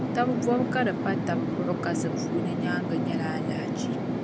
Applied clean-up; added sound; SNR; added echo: none; Fixed-wing aircraft, airplane; -3 dB; none.